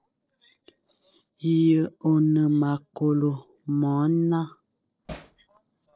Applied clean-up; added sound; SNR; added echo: neural separator model SepFormer DNS4.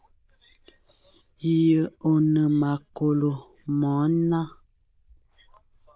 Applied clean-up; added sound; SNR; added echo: neural diffusion model UNIVERSE++.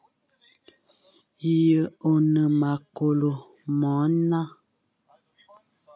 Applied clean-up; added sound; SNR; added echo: none; none; none; none.